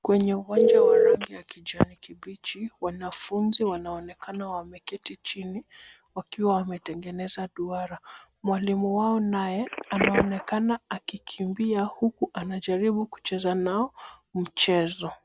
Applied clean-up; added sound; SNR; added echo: none; Telephone; 2 dB; none.